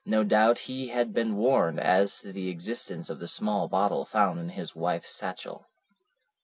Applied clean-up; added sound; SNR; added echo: none; none; none; none.